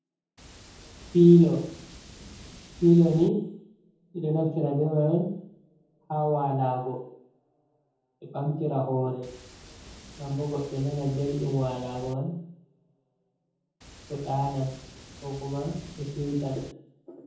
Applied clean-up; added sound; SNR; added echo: none; Water; 19 dB; reverberation time 0.7 s.